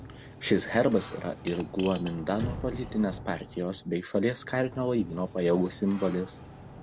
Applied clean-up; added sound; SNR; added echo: none; Sliding door + Fart; 13 dB; none.